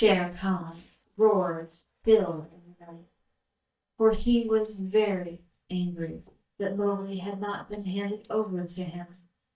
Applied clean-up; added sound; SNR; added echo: neural mask model DeepFilterNet 3.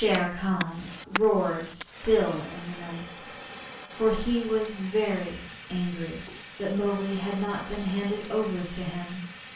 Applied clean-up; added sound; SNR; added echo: none; Fire; 13 dB; reverberation time 0.4 s.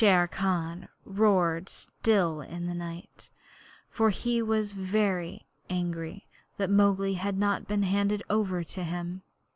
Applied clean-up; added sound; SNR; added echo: none; none; none; none.